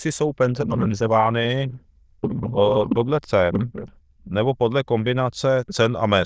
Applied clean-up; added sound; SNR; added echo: neural diffusion model UNIVERSE++.